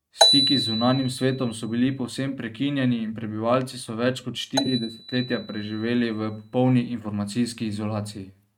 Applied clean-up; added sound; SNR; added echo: neural mask model RNNoise.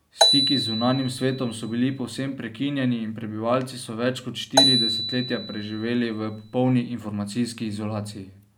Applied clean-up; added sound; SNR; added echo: none; Marimba, xylophone; -1 dB; none.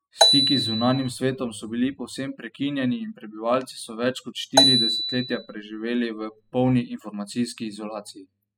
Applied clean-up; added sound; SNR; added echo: classical method spectral subtraction.